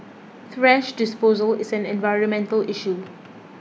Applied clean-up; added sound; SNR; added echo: none; none; none; none.